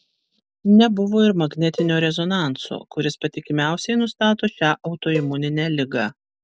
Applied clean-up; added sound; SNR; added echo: none; Cowbell; 15 dB; none.